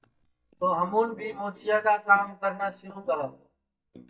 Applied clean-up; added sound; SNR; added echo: neural mask model DeepFilterNet 3.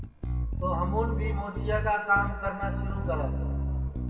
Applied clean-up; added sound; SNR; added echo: none; Bass guitar; -1 dB; reverberation time 2.2 s.